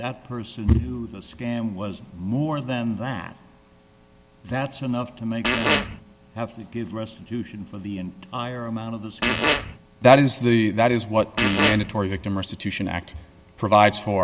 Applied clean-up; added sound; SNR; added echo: none; Fart; -1 dB; none.